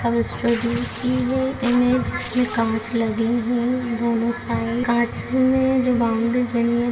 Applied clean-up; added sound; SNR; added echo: none; Tearing; 15 dB; reverberation time 2.8 s.